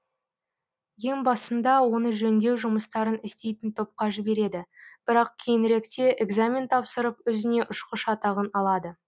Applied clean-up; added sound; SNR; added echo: none; none; none; none.